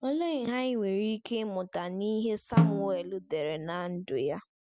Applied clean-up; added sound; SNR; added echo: none; Snare drum; -1 dB; none.